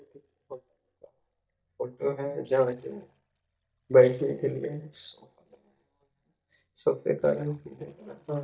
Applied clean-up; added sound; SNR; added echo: neural mask model DeepFilterNet 3.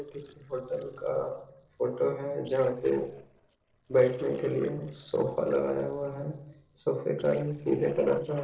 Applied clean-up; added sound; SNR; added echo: neural separator model SepFormer DNS4.